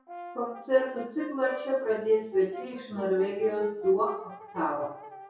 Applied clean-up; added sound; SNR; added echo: none; Brass instrument; 16 dB; reverberation time 0.6 s.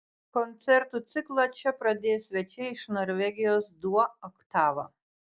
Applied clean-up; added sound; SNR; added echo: none; none; none; none.